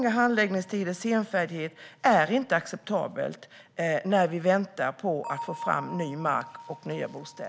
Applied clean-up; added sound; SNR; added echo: none; Bell; 18 dB; none.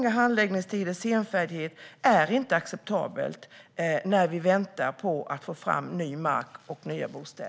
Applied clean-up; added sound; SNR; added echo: none; none; none; none.